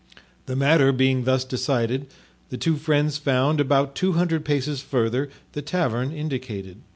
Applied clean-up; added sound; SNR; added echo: none; none; none; none.